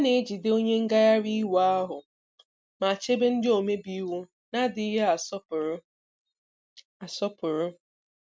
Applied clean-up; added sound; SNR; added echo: none; none; none; none.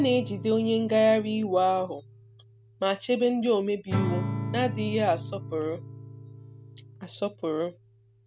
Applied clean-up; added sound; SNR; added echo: none; Acoustic guitar / Strum; 9 dB; none.